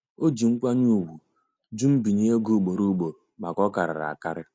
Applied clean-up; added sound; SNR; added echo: none; none; none; none.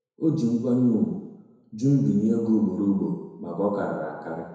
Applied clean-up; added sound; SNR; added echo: none; none; none; reverberation time 1.0 s.